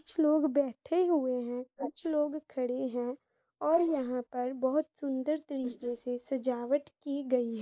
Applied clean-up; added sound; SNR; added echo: neural mask model Resemble Enhance denoiser.